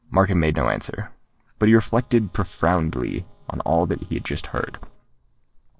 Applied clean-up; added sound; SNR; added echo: neural separator model SepFormer DNS4.